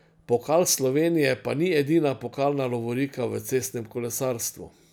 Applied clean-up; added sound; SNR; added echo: none; none; none; none.